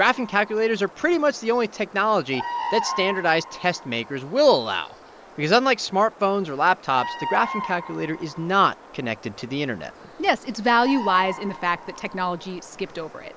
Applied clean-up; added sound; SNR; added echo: none; Bird vocalization, bird call, bird song; 12 dB; none.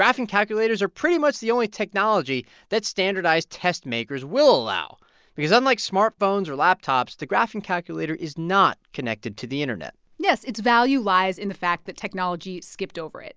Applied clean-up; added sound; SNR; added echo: none; none; none; none.